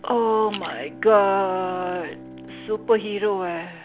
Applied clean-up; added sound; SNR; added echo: none; Splash, splatter + Bowed string instrument; 17 dB; none.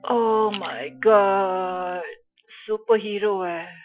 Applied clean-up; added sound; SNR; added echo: classical method Wiener filter.